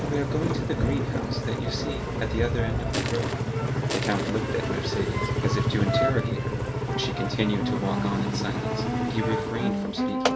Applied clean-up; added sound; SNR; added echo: none; Crushing + Engine; -5 dB; none.